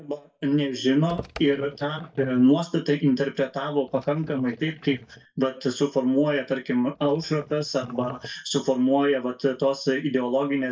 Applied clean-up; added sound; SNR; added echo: neural mask model DeepFilterNet 3.